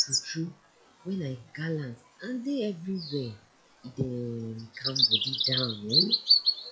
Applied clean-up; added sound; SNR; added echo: classical method log-MMSE.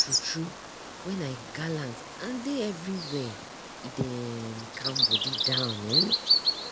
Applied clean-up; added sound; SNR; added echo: none; Bird vocalization, bird call, bird song; -4 dB; none.